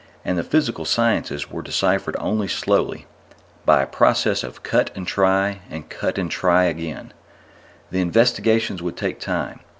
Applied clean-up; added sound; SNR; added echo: none; none; none; none.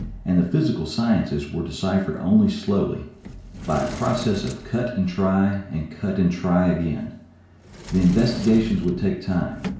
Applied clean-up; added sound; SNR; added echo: none; Sliding door; 15 dB; reverberation time 0.6 s.